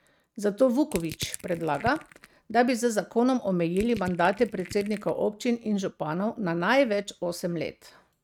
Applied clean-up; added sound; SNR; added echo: neural mask model RNNoise.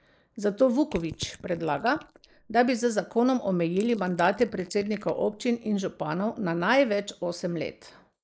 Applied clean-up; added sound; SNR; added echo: neural mask model Resemble Enhance denoiser.